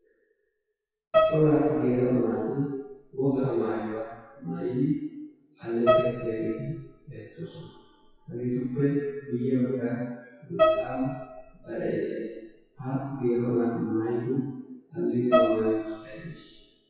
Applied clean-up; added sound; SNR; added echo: classical method WPE with log-MMSE.